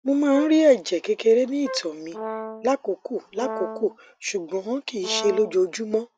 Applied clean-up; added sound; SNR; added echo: none; Wind instrument, woodwind instrument + Brass instrument; 12 dB; none.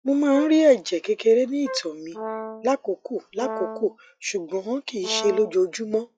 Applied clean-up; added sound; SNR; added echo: classical method log-MMSE.